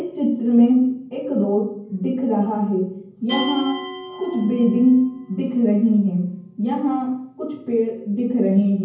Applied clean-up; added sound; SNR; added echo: none; Glass; 18 dB; reverberation time 0.9 s.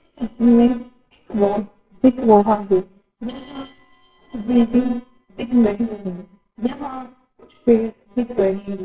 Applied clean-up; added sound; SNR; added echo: neural separator model SepFormer WHAMR!.